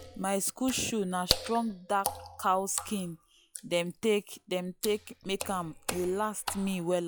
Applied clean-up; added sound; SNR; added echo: classical method log-MMSE.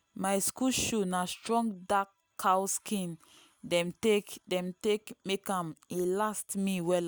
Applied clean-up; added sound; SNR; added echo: none; none; none; none.